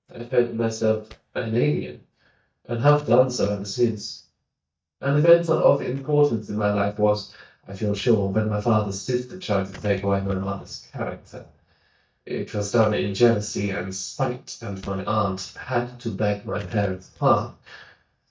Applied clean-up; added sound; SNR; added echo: neural mask model DeepFilterNet 3.